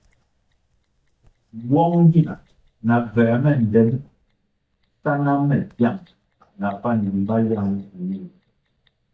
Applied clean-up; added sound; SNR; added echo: neural mask model DeepFilterNet 3.